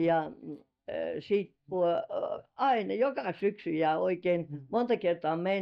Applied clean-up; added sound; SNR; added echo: neural mask model DeepFilterNet 3.